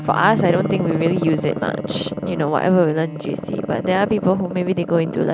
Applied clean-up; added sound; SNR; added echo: none; Bowed string instrument + Growling; 6 dB; none.